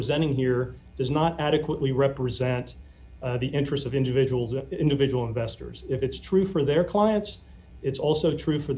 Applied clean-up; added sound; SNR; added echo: none; none; none; none.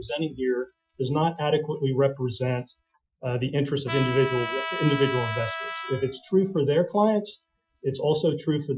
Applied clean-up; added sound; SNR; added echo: classical method Wiener filter.